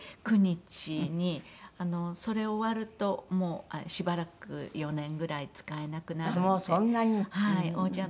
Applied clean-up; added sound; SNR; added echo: none; none; none; none.